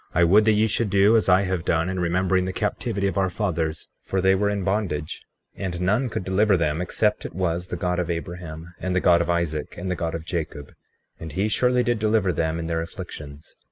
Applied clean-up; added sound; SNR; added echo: none; none; none; none.